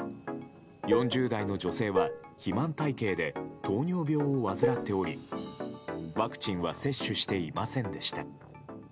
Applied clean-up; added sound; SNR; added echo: none; Dishes, pots, and pans; 1 dB; none.